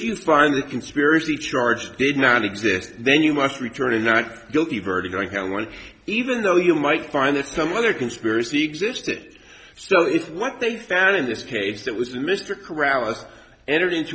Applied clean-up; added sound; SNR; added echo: none; none; none; none.